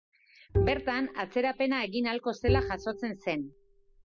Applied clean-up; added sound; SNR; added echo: none; Bowed string instrument; 1 dB; none.